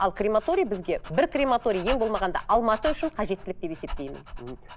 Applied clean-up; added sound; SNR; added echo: none; Dog; 11 dB; none.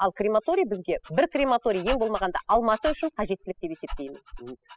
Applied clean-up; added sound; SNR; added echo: classical method spectral subtraction.